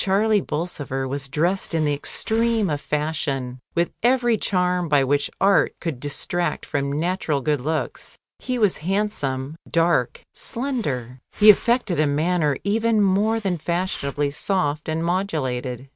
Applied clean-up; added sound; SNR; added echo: neural mask model RNNoise.